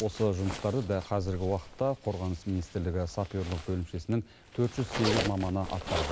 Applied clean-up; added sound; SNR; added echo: none; Zipper (clothing); 8 dB; none.